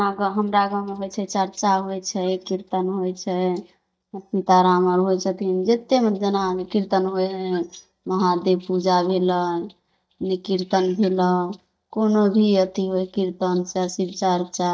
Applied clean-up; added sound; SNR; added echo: neural mask model DeepFilterNet 3.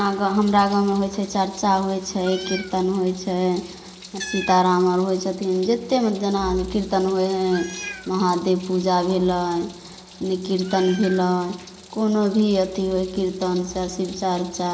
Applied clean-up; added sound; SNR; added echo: none; Meow; 18 dB; reverberation time 2.4 s.